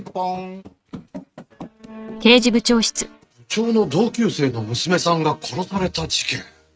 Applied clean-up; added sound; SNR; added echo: neural mask model RNNoise.